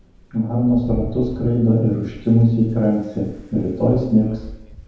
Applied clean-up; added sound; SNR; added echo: none; Rain; 15 dB; reverberation time 1.0 s.